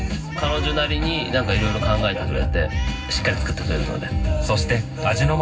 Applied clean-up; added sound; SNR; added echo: none; Meow; 17 dB; reverberation time 0.4 s.